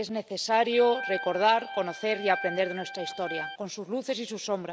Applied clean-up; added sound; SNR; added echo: none; Organ; 9 dB; none.